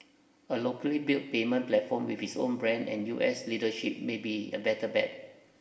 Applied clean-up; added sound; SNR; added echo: none; none; none; reverberation time 1.0 s.